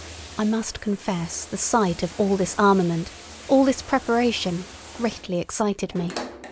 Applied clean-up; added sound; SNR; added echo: none; Bathtub (filling or washing); 16 dB; none.